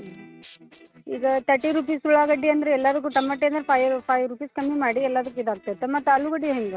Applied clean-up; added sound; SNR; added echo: neural mask model RNNoise.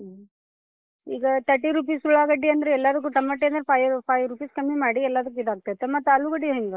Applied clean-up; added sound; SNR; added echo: neural mask model Resemble Enhance denoiser.